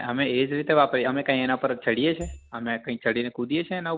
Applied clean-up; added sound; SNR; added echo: none; Marimba, xylophone / Wood; 14 dB; none.